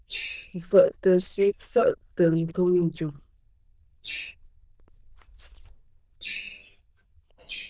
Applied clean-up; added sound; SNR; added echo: neural diffusion model UNIVERSE++.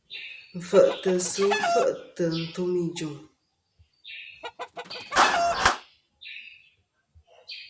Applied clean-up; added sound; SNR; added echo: none; Clapping + Chicken, rooster; 2 dB; none.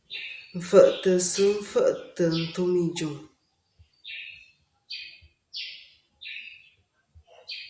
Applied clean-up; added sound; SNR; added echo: none; none; none; none.